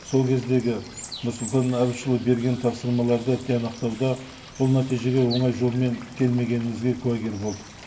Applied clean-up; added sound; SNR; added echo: none; Water / Bird; 17 dB; reverberation time 0.2 s.